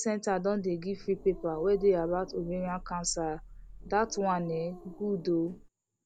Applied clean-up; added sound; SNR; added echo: none; Growling + Growling; 16 dB; none.